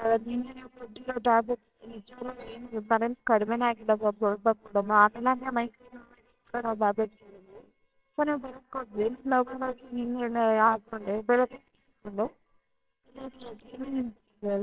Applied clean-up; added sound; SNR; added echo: neural separator model SepFormer WHAMR!.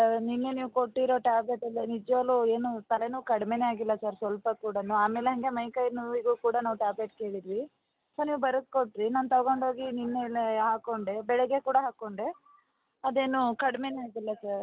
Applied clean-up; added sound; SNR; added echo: none; none; none; none.